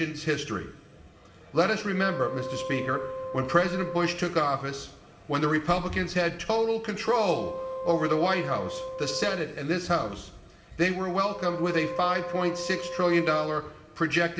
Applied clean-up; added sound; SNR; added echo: none; Wind instrument, woodwind instrument; 9 dB; reverberation time 2.0 s.